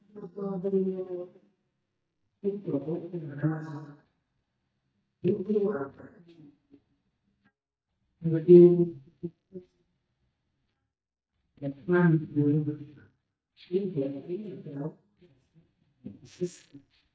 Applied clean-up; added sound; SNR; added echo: neural mask model DeepFilterNet 3.